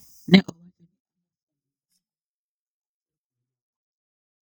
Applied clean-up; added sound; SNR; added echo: neural mask model DeepFilterNet 3.